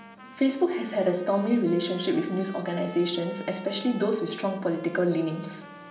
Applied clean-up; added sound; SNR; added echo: none; Trumpet; 19 dB; reverberation time 1.9 s.